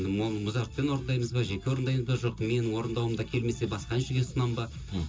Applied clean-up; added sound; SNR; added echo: none; none; none; reverberation time 0.2 s.